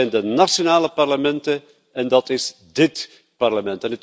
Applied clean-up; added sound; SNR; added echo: none; none; none; none.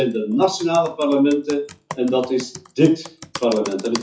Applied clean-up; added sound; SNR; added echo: classical method WPE with log-MMSE.